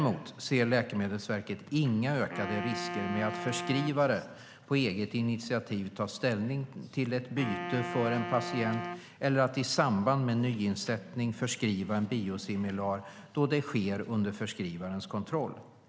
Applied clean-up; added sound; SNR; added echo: none; Wind instrument, woodwind instrument; 9 dB; none.